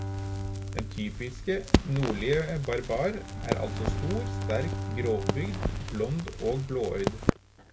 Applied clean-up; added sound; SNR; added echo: none; Bowed string instrument + Crackle; 0 dB; none.